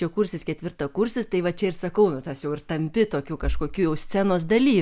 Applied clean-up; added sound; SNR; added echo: none; none; none; none.